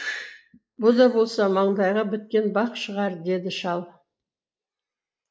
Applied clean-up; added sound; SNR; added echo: neural mask model Resemble Enhance denoiser.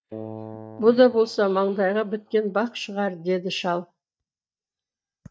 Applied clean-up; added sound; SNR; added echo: neural mask model DeepFilterNet 3.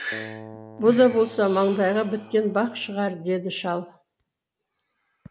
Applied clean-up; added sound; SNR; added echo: none; Keyboard (musical); 20 dB; none.